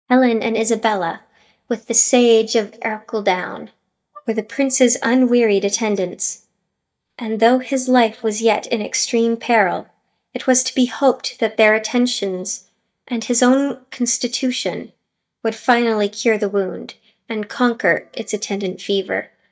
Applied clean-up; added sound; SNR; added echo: neural mask model DeepFilterNet 3.